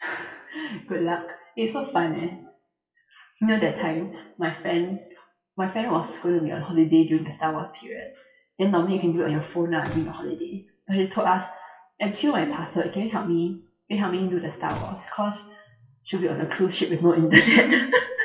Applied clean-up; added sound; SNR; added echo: classical method WPE with log-MMSE.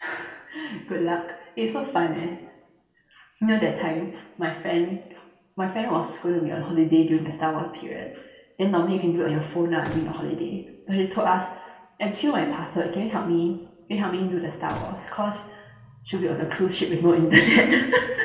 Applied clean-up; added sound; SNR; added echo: none; Gunshot, gunfire; 18 dB; reverberation time 1.2 s.